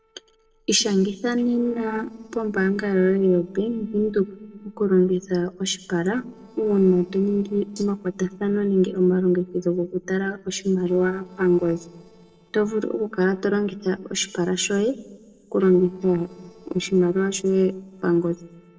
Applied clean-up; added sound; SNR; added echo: neural separator model SepFormer DNS4.